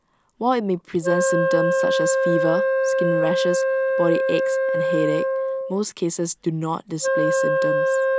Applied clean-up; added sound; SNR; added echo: none; Wind instrument, woodwind instrument; -4 dB; none.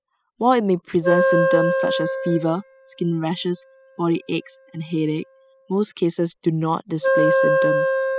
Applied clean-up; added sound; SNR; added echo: classical method spectral subtraction.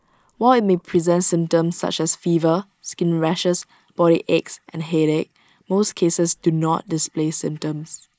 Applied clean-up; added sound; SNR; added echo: neural mask model Resemble Enhance denoiser.